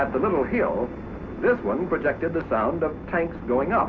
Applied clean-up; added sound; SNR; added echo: none; none; none; none.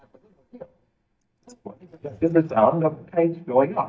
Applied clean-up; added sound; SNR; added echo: neural mask model DeepFilterNet 3.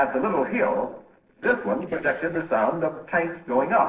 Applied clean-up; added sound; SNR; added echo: neural separator model SepFormer DNS4.